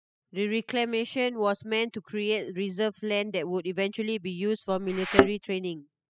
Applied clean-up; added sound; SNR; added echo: classical method spectral subtraction.